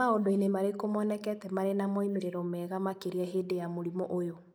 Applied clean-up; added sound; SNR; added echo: neural mask model Resemble Enhance denoiser.